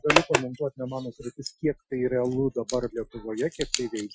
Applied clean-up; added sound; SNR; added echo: classical method Wiener filter.